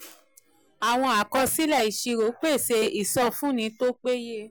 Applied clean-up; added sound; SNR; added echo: none; none; none; none.